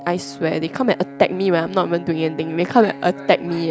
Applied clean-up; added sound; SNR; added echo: none; Brass instrument; 15 dB; none.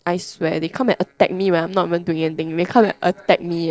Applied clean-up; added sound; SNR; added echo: neural separator model SepFormer DNS4.